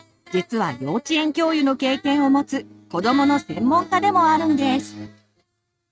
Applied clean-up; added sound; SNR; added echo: neural mask model RNNoise.